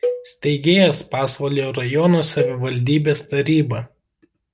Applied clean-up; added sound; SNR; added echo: none; Cowbell; 10 dB; none.